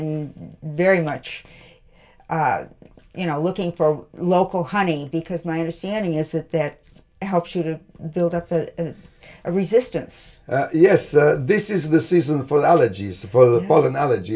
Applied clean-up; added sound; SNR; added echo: none; none; none; reverberation time 0.2 s.